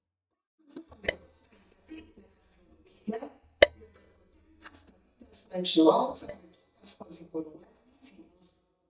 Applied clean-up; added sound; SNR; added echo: neural mask model DeepFilterNet 3.